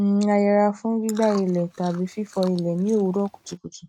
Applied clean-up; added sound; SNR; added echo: neural mask model RNNoise.